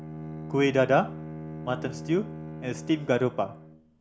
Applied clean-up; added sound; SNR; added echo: none; Bowed string instrument; 11 dB; none.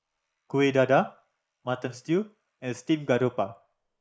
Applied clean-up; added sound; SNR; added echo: neural mask model Resemble Enhance denoiser.